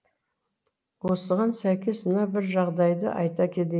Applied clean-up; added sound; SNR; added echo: none; none; none; none.